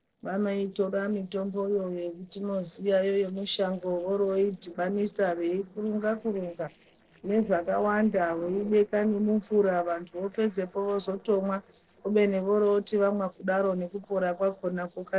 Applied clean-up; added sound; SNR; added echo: neural separator model SepFormer DNS4.